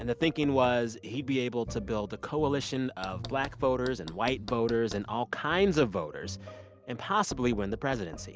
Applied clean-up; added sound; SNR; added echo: none; Knock; 19 dB; none.